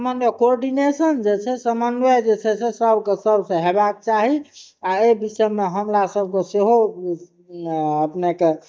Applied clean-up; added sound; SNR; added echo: neural mask model DeepFilterNet 3.